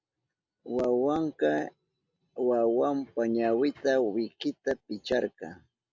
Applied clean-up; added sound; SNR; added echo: none; none; none; none.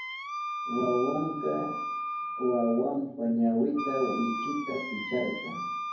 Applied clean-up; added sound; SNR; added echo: none; Wind instrument, woodwind instrument; 6 dB; reverberation time 0.9 s.